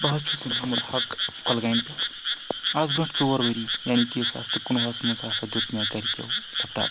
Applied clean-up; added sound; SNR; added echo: none; Frog; 1 dB; none.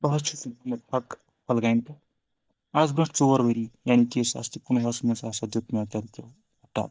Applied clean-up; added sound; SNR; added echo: neural mask model DeepFilterNet 3.